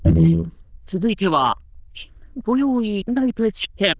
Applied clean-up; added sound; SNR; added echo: neural diffusion model UNIVERSE++.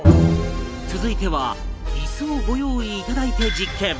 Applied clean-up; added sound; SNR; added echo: none; Bowed string instrument; -4 dB; none.